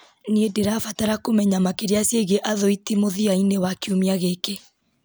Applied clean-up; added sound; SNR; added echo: none; none; none; none.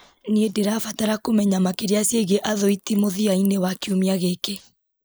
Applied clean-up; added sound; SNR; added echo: neural mask model Resemble Enhance denoiser.